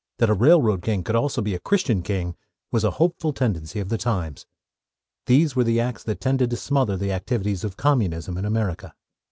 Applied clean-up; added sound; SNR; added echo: none; none; none; none.